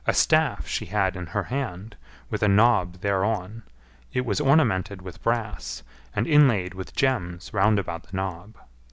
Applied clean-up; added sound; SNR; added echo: none; none; none; none.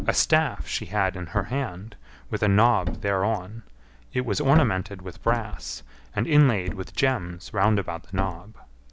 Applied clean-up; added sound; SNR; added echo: none; Thump, thud; 11 dB; none.